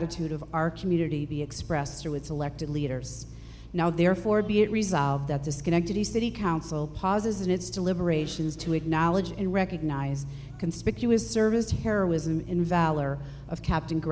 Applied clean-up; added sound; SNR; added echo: none; none; none; none.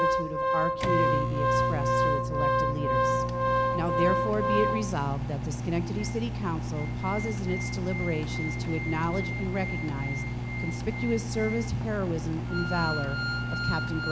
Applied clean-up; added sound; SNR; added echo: none; Microwave oven + Organ; -4 dB; none.